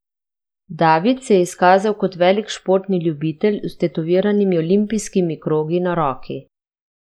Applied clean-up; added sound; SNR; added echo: neural mask model Resemble Enhance denoiser.